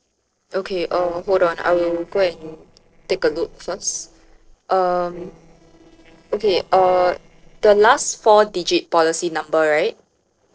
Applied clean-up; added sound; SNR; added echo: neural separator model SepFormer DNS4.